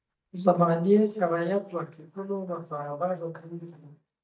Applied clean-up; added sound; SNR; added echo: neural mask model DeepFilterNet 3.